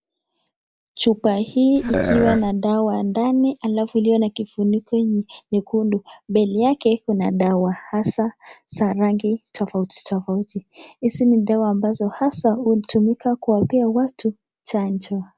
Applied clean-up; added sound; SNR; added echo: none; Burping, eructation; 2 dB; none.